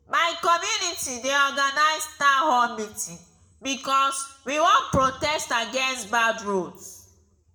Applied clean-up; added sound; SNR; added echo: none; none; none; reverberation time 0.6 s.